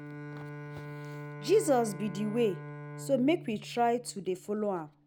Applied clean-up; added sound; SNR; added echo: none; Bowed string instrument; 12 dB; none.